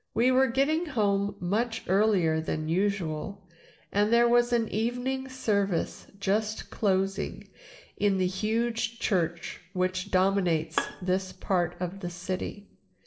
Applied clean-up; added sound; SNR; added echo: neural separator model SepFormer DNS4.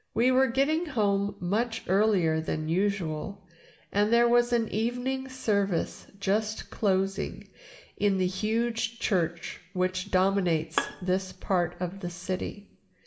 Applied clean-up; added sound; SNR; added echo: none; Bowed string instrument; 10 dB; reverberation time 0.6 s.